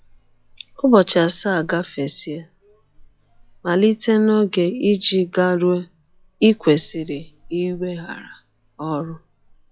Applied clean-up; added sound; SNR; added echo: classical method log-MMSE.